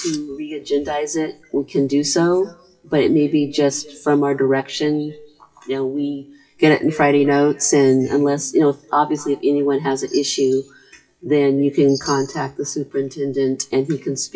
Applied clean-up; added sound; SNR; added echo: classical method WPE with log-MMSE.